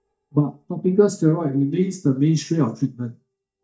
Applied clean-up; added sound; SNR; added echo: neural mask model DeepFilterNet 3.